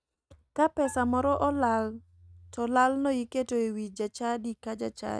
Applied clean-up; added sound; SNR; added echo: neural mask model RNNoise.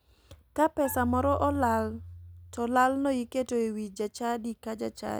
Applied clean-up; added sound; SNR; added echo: none; Marimba, xylophone; 12 dB; none.